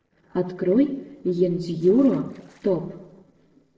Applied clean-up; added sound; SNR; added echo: neural separator model SepFormer DNS4.